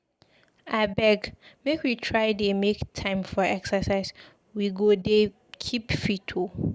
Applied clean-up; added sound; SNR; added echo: none; none; none; none.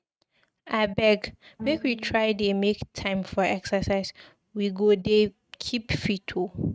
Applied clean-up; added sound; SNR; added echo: neural mask model RNNoise.